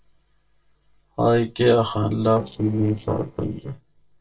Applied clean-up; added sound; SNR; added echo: neural separator model SepFormer DNS4.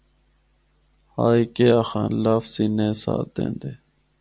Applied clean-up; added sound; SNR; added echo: none; none; none; none.